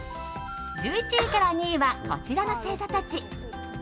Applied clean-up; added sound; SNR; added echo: none; Telephone; 9 dB; none.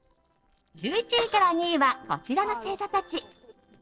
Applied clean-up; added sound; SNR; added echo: neural separator model SepFormer DNS4.